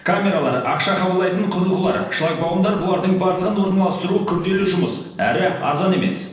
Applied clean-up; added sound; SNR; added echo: neural separator model SepFormer DNS4.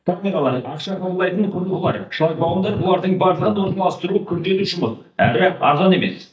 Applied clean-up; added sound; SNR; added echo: neural mask model DeepFilterNet 3.